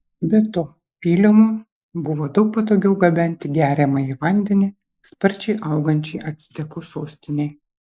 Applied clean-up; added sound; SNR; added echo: neural mask model Resemble Enhance denoiser.